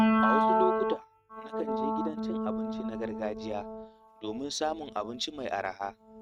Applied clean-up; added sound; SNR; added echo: neural mask model RNNoise.